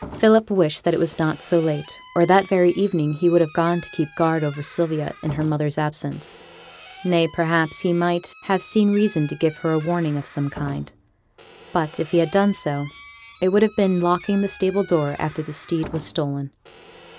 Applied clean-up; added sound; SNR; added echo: none; Squeak / Slam; 20 dB; none.